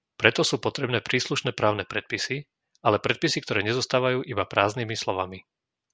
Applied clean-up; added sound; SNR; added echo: none; none; none; none.